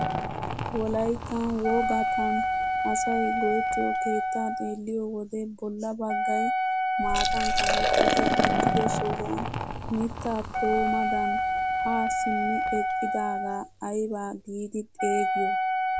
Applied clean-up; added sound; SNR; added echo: none; Wind instrument, woodwind instrument + Liquid; -4 dB; none.